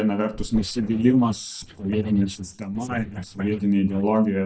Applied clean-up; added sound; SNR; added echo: neural mask model DeepFilterNet 3.